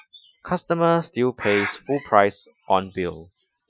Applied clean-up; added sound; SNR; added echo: classical method Wiener filter.